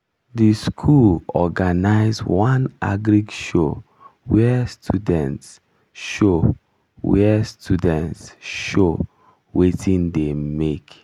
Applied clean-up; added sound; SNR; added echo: none; none; none; none.